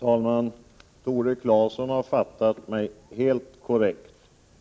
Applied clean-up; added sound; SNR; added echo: none; none; none; none.